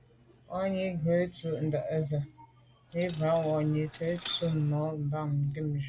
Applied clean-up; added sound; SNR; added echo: none; Coin (dropping); 17 dB; none.